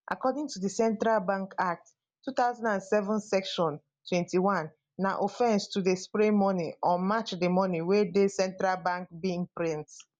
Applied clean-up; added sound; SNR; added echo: none; none; none; none.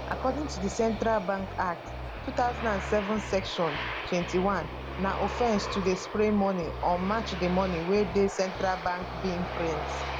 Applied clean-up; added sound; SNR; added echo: none; Aircraft + Bass guitar; 6 dB; none.